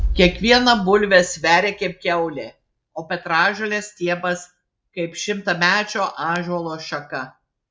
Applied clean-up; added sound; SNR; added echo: none; Bass drum; 14 dB; none.